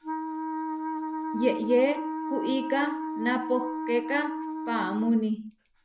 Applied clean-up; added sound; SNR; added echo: none; Wind instrument, woodwind instrument; 4 dB; none.